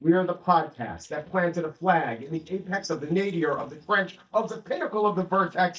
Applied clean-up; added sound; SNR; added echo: neural mask model DeepFilterNet 3.